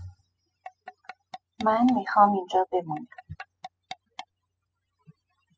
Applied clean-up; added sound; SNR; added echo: classical method spectral subtraction.